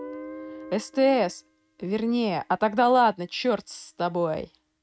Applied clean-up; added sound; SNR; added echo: neural mask model RNNoise.